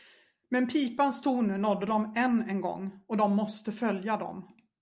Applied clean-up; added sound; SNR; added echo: none; none; none; none.